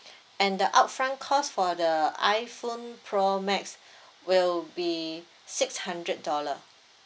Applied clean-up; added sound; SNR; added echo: none; none; none; none.